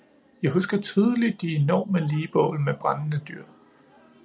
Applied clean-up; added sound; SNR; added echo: none; none; none; none.